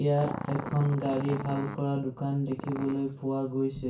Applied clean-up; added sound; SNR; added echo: none; Growling; 11 dB; reverberation time 0.3 s.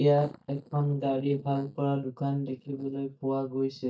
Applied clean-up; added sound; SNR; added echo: neural mask model DeepFilterNet 3.